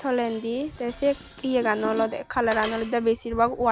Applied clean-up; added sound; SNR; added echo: none; Dishes, pots, and pans; 16 dB; none.